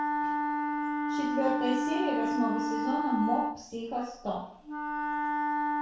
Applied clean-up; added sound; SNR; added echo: none; Wind instrument, woodwind instrument; -3 dB; reverberation time 0.6 s.